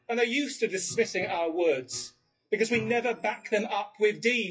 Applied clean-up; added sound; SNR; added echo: classical method WPE with log-MMSE.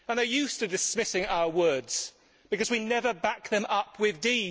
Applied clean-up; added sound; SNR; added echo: none; none; none; none.